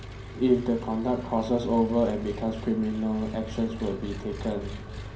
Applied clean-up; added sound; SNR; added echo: none; Engine; 11 dB; reverberation time 0.6 s.